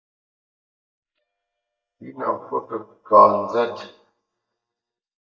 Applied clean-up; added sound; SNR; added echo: neural mask model DeepFilterNet 3.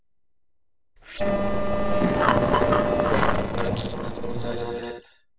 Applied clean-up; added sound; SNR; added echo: neural separator model SepFormer DNS4.